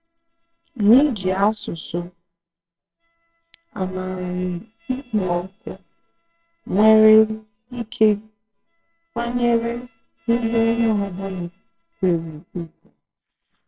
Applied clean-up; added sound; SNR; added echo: neural separator model SepFormer WHAMR!.